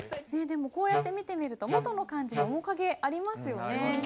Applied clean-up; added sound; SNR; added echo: none; Wind instrument, woodwind instrument; 3 dB; none.